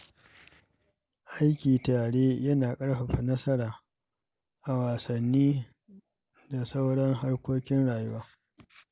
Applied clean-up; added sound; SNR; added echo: none; none; none; none.